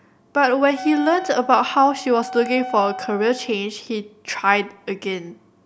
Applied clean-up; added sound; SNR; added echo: none; Wind instrument, woodwind instrument; 13 dB; none.